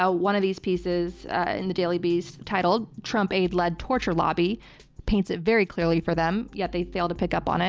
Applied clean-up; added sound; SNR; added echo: none; none; none; none.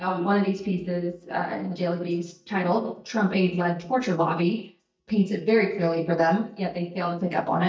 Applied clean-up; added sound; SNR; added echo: neural mask model DeepFilterNet 3.